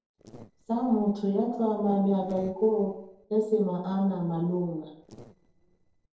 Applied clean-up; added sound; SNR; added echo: neural separator model SepFormer DNS4.